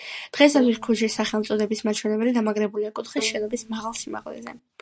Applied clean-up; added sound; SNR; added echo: none; Bowed string instrument; 15 dB; none.